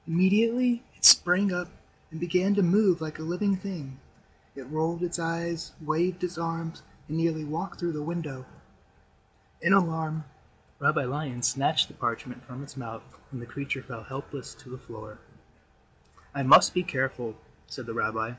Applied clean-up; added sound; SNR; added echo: none; none; none; none.